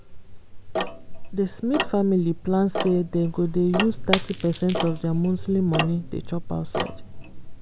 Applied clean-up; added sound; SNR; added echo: none; Tick-tock + Shatter; 5 dB; none.